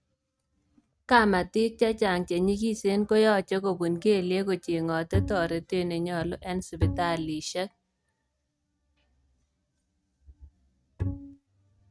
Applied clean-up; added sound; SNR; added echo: neural mask model RNNoise.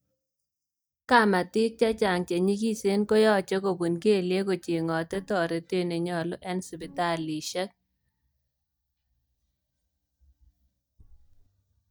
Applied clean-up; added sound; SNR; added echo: neural mask model DeepFilterNet 3.